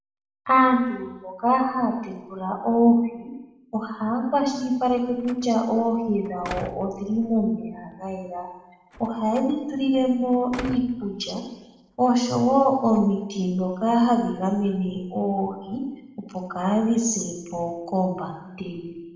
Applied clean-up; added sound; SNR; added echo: none; Slam; 18 dB; reverberation time 1.0 s.